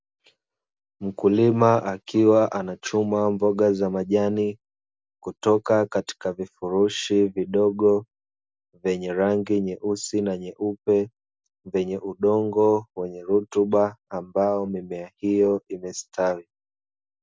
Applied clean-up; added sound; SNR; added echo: none; none; none; none.